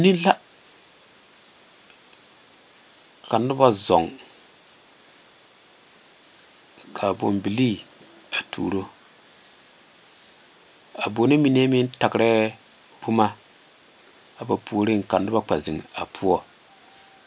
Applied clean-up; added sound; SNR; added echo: none; none; none; none.